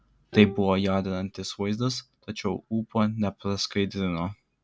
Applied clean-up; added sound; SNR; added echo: none; Bowed string instrument; 15 dB; none.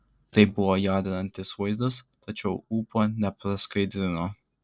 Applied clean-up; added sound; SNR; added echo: neural separator model SepFormer DNS4.